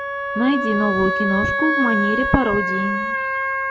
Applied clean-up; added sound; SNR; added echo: none; Wind instrument, woodwind instrument; 0 dB; none.